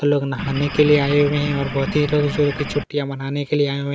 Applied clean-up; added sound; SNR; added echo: none; Engine / Boat, Water vehicle; 8 dB; none.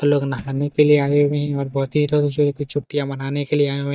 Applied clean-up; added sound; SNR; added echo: neural mask model DeepFilterNet 3.